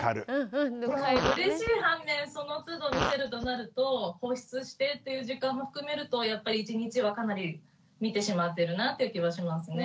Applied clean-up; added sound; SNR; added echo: none; Fart; 6 dB; none.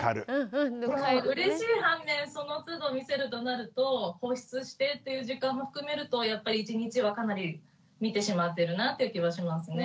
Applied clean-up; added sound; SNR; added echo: none; none; none; none.